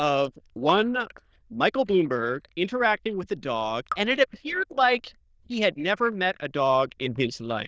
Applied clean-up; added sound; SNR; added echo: neural diffusion model UNIVERSE++.